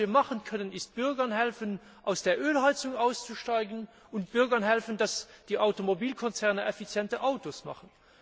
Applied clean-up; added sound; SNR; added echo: none; none; none; none.